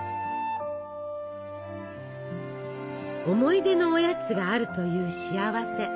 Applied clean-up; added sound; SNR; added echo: none; none; none; none.